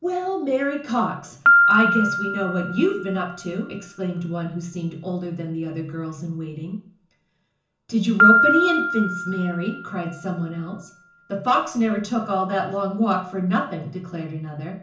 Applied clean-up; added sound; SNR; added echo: none; Piano; 1 dB; reverberation time 0.7 s.